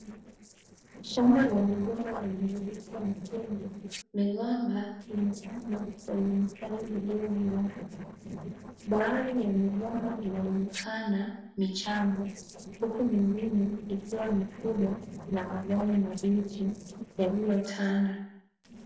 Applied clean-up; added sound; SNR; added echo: neural separator model SepFormer DNS4.